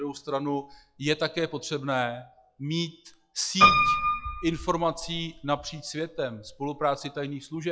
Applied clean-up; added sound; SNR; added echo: classical method log-MMSE.